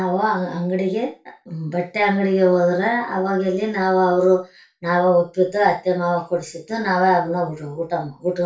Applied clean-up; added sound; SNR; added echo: none; none; none; reverberation time 0.3 s.